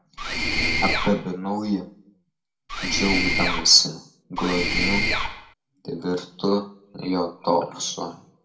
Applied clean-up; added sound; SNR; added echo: none; Mechanisms; -2 dB; reverberation time 0.3 s.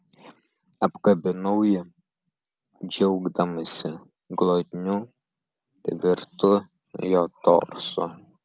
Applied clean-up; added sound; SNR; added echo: none; none; none; none.